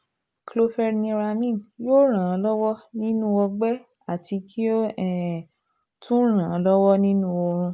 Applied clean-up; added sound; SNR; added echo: none; none; none; none.